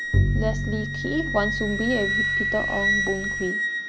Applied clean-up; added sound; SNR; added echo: none; Bowed string instrument + Wind instrument, woodwind instrument; -4 dB; none.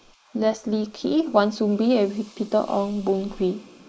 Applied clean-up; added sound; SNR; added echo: neural mask model Resemble Enhance denoiser.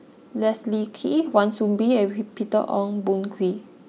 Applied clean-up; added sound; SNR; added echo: none; none; none; none.